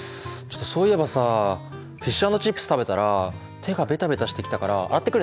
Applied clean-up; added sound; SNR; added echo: none; none; none; none.